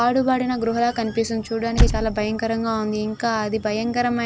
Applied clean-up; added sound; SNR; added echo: none; Squeak / Slam; 3 dB; none.